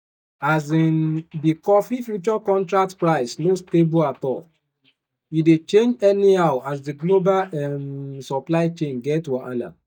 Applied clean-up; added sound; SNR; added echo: neural mask model DeepFilterNet 3.